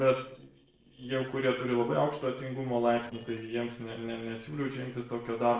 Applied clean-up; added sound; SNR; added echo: neural separator model SepFormer DNS4.